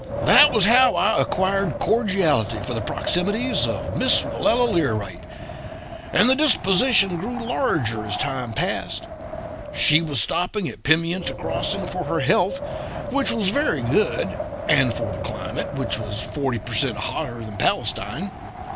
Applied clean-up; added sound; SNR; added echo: none; Wind; 9 dB; none.